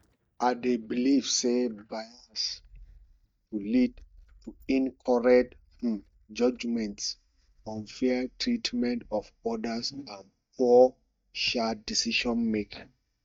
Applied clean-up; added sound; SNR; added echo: neural mask model DeepFilterNet 3.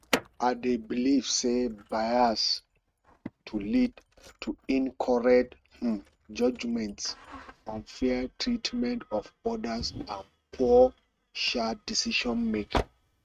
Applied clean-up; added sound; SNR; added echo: neural mask model RNNoise.